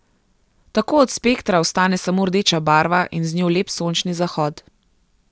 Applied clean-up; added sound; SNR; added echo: none; none; none; none.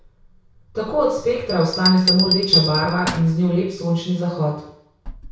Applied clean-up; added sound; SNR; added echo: none; Bell; 5 dB; reverberation time 0.6 s.